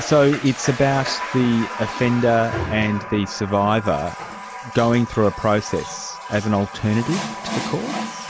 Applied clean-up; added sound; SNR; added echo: none; Water tap, faucet; 10 dB; none.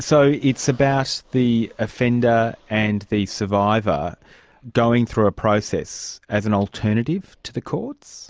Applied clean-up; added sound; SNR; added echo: none; none; none; none.